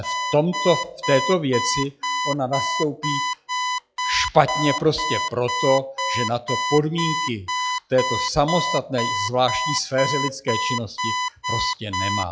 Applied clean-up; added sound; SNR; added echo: classical method log-MMSE.